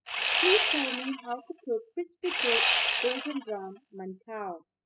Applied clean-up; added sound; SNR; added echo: classical method spectral subtraction.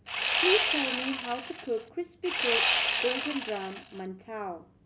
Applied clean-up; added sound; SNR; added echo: none; Sawing; -4 dB; none.